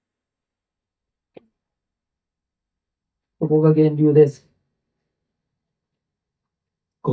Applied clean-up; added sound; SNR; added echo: neural mask model DeepFilterNet 3.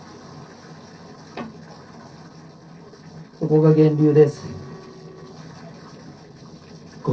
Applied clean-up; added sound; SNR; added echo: neural separator model SepFormer DNS4.